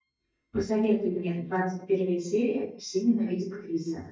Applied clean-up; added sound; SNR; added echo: neural mask model DeepFilterNet 3.